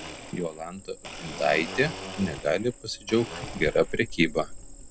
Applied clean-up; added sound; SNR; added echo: none; Cricket + Domestic sounds, home sounds; 10 dB; none.